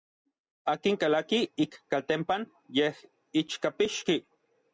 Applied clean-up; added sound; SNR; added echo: none; none; none; none.